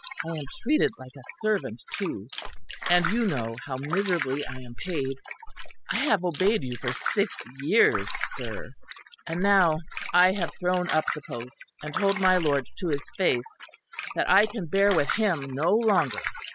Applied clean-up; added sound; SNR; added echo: classical method spectral subtraction.